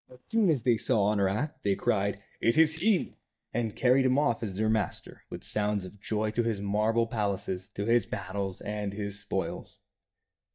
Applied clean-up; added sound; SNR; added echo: neural mask model DeepFilterNet 3.